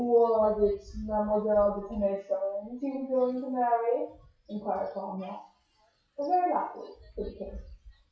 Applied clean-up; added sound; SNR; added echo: classical method WPE with log-MMSE.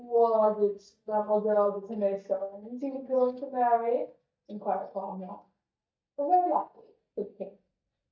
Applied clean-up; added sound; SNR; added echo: neural mask model DeepFilterNet 3.